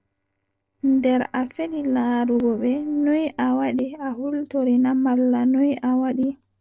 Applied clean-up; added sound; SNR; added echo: neural separator model SepFormer DNS4.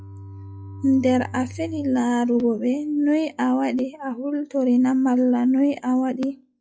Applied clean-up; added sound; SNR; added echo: classical method log-MMSE.